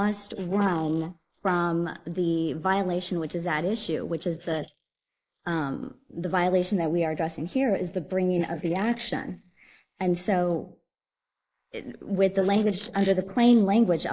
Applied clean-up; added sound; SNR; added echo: neural mask model Resemble Enhance denoiser.